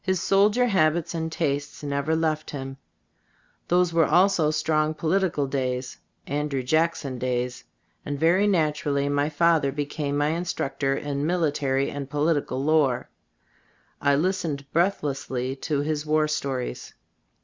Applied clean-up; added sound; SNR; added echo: none; none; none; none.